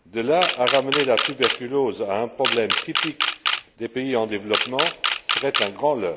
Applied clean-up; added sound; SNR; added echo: none; Camera; 2 dB; none.